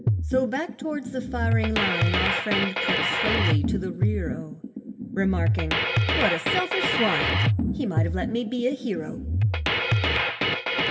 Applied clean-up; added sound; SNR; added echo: none; Drum kit; -5 dB; reverberation time 2.4 s.